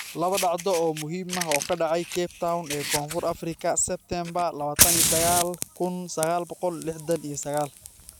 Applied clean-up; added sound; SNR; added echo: none; Fire; 3 dB; none.